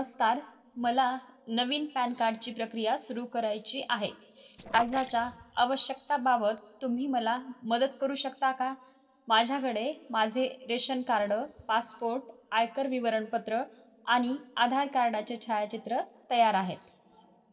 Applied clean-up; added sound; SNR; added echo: neural separator model SepFormer DNS4.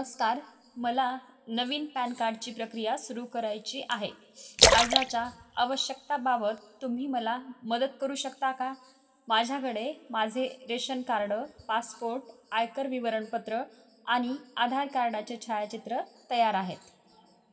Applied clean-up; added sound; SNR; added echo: none; Splash, splatter; -5 dB; reverberation time 2.1 s.